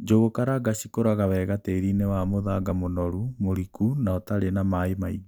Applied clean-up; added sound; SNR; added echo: none; Boom; 19 dB; none.